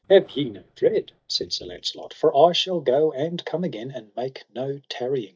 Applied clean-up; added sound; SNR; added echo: neural mask model DeepFilterNet 3.